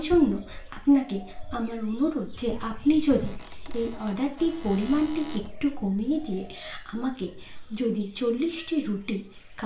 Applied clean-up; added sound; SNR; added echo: none; Squeak / Cupboard open or close; 18 dB; reverberation time 0.4 s.